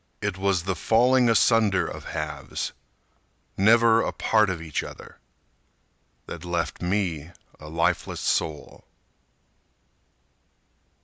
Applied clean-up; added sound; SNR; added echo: none; none; none; none.